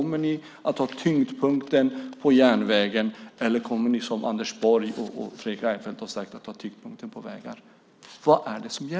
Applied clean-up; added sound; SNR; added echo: none; none; none; none.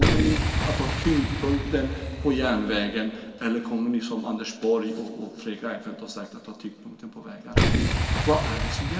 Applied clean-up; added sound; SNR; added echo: none; Boom; 0 dB; reverberation time 1.9 s.